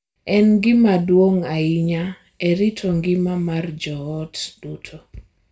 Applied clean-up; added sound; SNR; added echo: none; none; none; reverberation time 0.2 s.